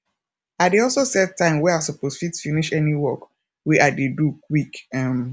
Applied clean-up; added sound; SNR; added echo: none; none; none; none.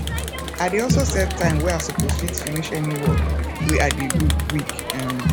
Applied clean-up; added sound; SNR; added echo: none; Crowd; -3 dB; none.